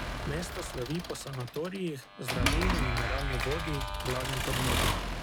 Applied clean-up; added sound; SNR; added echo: none; Accelerating, revving, vroom / Mechanisms + Clapping; -4 dB; none.